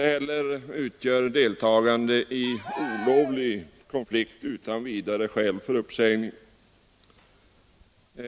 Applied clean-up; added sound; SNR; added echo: none; Cheering; 12 dB; none.